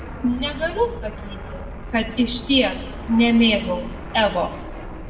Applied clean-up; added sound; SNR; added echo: none; Fixed-wing aircraft, airplane; 10 dB; reverberation time 0.9 s.